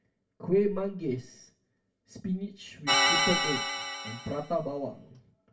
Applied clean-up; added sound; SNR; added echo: none; Organ; -4 dB; reverberation time 0.2 s.